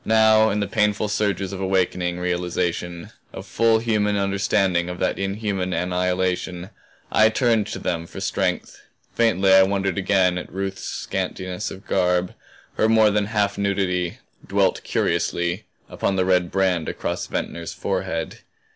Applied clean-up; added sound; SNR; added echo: none; none; none; none.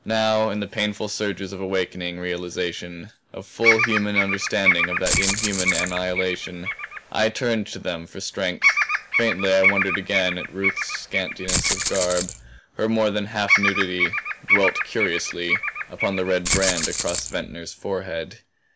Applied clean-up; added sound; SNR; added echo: none; Rattle (instrument) + Bird vocalization, bird call, bird song; -2 dB; none.